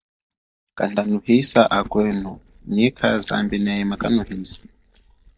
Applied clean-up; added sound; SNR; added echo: neural mask model DeepFilterNet 3.